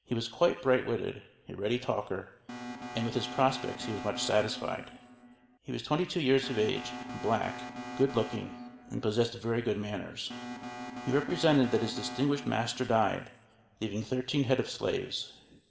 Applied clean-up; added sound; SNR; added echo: none; Alarm; 11 dB; reverberation time 1.3 s.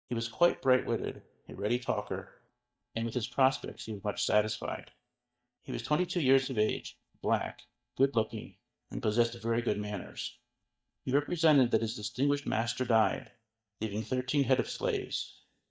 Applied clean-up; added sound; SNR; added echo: neural mask model DeepFilterNet 3.